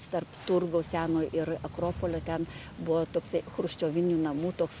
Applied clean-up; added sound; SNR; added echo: none; none; none; none.